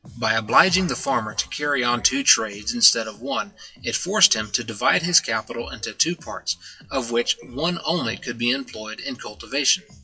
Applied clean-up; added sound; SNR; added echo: classical method WPE with log-MMSE.